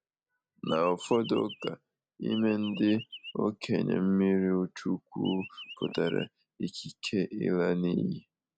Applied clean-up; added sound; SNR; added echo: none; Chirp, tweet; 15 dB; none.